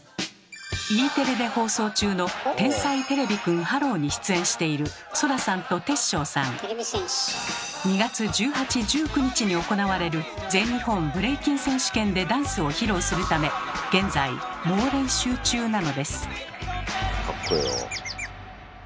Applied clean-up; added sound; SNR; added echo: none; none; none; none.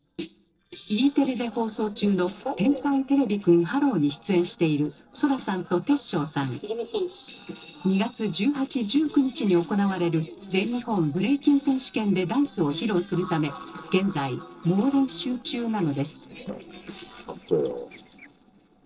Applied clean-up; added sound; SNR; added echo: neural separator model SepFormer DNS4.